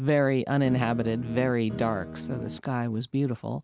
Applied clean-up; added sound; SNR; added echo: none; Guitar; 10 dB; none.